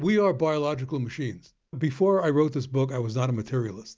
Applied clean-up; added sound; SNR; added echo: none; none; none; none.